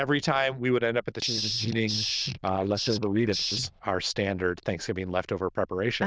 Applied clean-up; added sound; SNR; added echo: neural diffusion model UNIVERSE++.